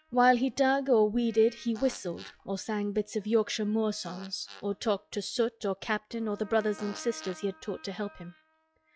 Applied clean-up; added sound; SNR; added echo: classical method log-MMSE.